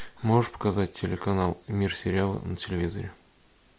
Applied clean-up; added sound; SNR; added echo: none; none; none; none.